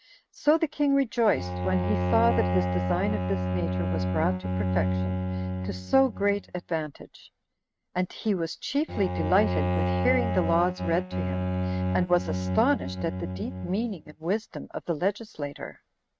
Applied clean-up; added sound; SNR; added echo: neural mask model RNNoise.